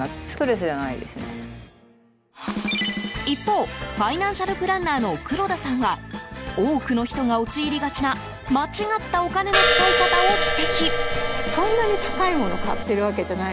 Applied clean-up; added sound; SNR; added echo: none; Crash cymbal; -3 dB; none.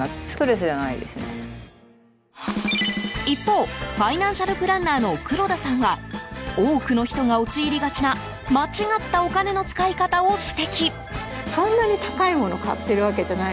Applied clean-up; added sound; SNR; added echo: none; none; none; none.